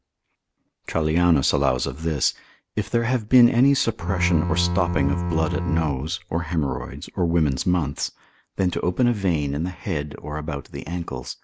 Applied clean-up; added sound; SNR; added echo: none; Bowed string instrument; 3 dB; none.